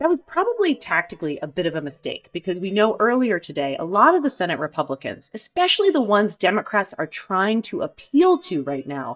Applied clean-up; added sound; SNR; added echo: neural mask model DeepFilterNet 3.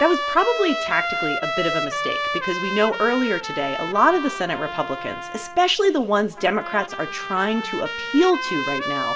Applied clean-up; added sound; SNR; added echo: none; Trumpet; 6 dB; reverberation time 1.1 s.